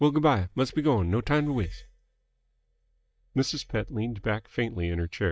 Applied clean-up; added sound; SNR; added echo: neural mask model DeepFilterNet 3.